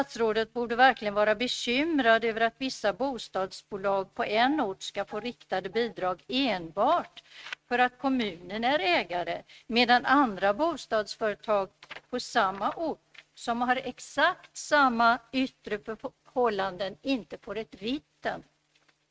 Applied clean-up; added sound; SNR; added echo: neural mask model RNNoise.